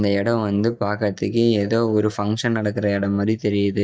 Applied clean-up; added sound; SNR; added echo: neural mask model DeepFilterNet 3.